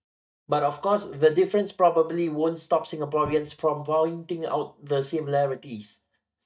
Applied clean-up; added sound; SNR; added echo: neural mask model DeepFilterNet 3.